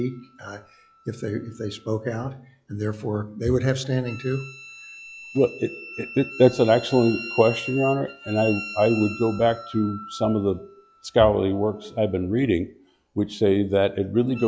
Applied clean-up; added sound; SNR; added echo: classical method log-MMSE.